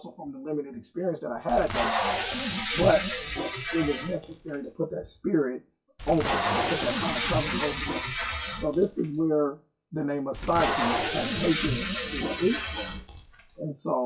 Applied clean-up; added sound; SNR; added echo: classical method WPE with log-MMSE.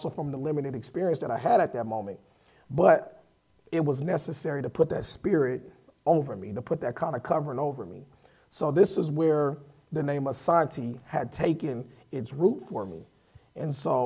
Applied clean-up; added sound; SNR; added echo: none; none; none; none.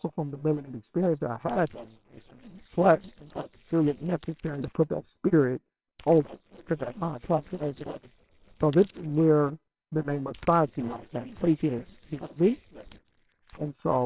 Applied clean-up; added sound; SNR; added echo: neural separator model SepFormer WHAMR!.